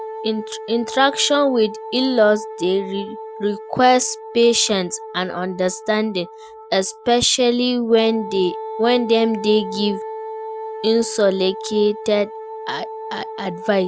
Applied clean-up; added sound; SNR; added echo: none; Wind instrument, woodwind instrument; 12 dB; none.